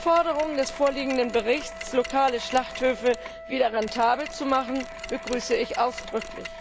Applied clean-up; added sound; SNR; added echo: none; Mechanisms + Wind instrument, woodwind instrument; 12 dB; none.